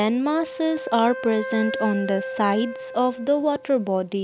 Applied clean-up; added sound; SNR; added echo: none; Wind instrument, woodwind instrument; 11 dB; none.